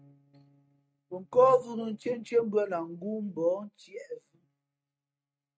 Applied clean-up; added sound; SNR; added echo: neural mask model RNNoise.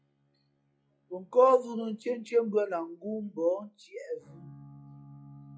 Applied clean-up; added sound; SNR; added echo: classical method log-MMSE.